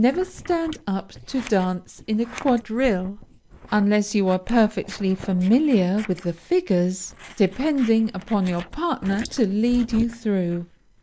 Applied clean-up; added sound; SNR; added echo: neural mask model Resemble Enhance denoiser.